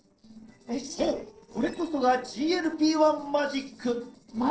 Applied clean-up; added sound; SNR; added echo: neural separator model SepFormer DNS4.